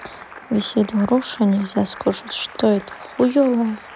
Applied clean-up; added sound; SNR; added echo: none; Applause; 19 dB; none.